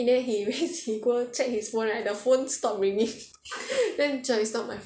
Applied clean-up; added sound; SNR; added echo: none; none; none; none.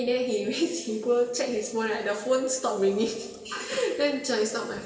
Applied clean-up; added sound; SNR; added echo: none; none; none; reverberation time 2.6 s.